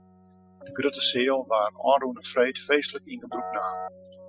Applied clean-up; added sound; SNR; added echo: classical method spectral subtraction.